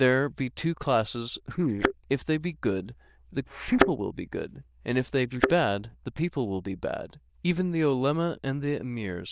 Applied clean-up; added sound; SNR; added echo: neural diffusion model UNIVERSE++.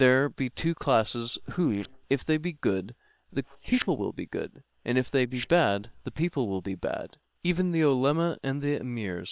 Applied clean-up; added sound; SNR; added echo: neural separator model SepFormer WHAM!.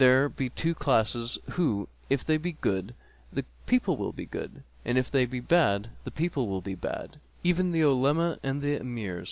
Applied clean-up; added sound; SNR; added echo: none; none; none; none.